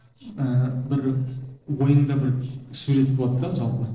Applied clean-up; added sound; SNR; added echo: neural separator model SepFormer DNS4.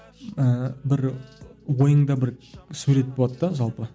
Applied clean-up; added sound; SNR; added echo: none; none; none; none.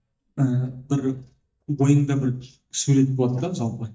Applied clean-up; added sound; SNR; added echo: neural mask model DeepFilterNet 3.